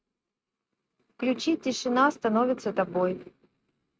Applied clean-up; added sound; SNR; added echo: neural mask model RNNoise.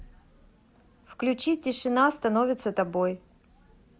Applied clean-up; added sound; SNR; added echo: none; none; none; none.